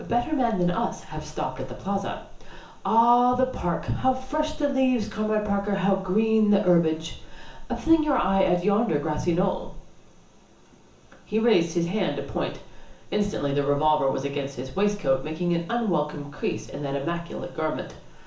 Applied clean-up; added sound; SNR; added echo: none; none; none; reverberation time 0.7 s.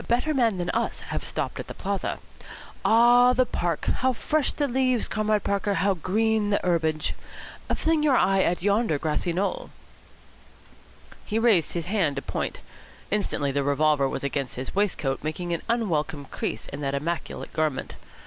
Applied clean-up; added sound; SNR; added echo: none; none; none; none.